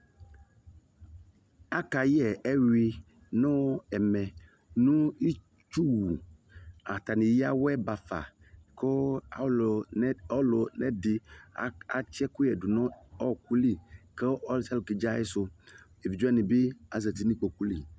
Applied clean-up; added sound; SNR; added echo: none; none; none; none.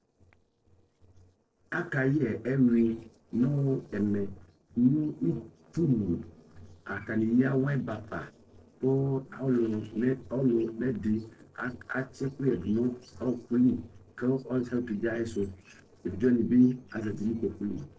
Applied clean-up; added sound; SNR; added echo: neural separator model SepFormer DNS4.